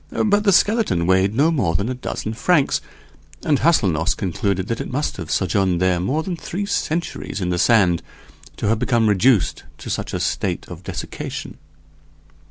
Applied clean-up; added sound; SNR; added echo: none; none; none; none.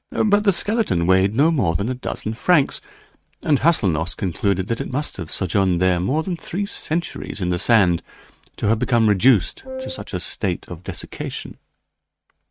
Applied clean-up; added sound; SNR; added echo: neural mask model RNNoise.